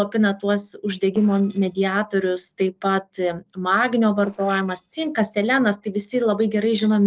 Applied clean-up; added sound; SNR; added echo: neural separator model SepFormer DNS4.